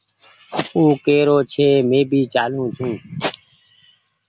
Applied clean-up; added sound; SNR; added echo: none; none; none; none.